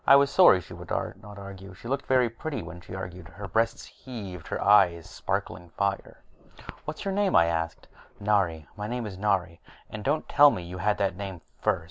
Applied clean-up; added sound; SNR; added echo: none; none; none; none.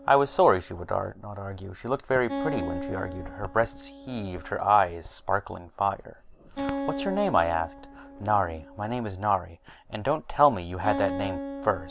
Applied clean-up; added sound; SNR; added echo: none; Acoustic guitar; 10 dB; none.